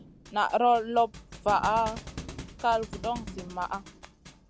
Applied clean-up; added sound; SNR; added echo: none; Thump, thud; 14 dB; none.